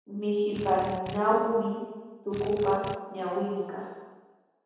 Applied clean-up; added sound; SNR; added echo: none; Drill; 12 dB; reverberation time 1.2 s.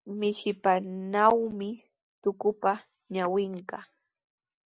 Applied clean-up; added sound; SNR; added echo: none; none; none; none.